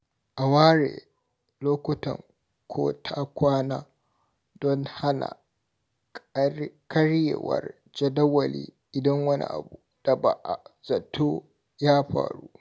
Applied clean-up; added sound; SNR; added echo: none; none; none; none.